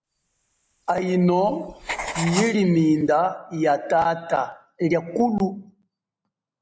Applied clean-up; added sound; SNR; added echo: none; Writing; 13 dB; none.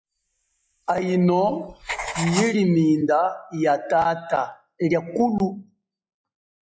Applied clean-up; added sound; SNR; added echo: classical method log-MMSE.